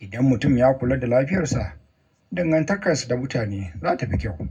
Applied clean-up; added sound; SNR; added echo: none; none; none; reverberation time 0.3 s.